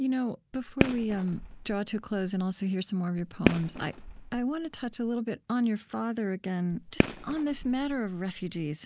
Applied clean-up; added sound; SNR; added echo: none; Fireworks; 3 dB; none.